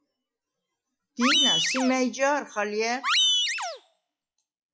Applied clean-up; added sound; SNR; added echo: classical method log-MMSE.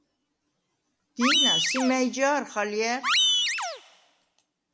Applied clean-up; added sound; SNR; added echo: none; Animal; -2 dB; none.